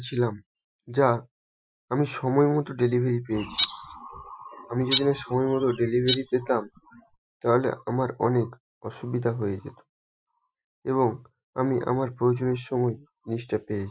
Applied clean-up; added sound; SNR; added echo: classical method Wiener filter.